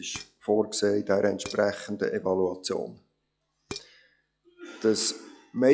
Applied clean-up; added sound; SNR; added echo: classical method log-MMSE.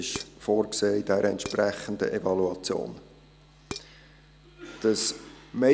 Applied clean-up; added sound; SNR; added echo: none; Dishes, pots, and pans; 16 dB; none.